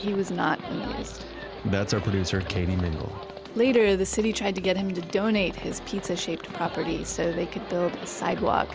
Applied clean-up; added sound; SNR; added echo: none; Livestock, farm animals, working animals; 14 dB; none.